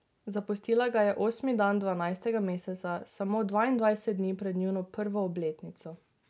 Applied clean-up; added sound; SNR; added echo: none; none; none; none.